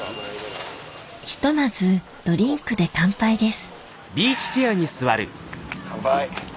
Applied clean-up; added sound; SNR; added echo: none; none; none; none.